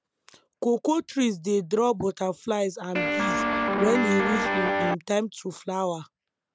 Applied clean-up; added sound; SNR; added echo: none; Guitar; -2 dB; none.